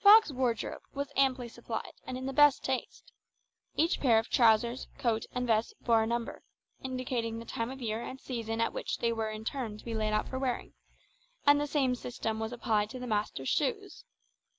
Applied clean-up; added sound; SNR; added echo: none; none; none; none.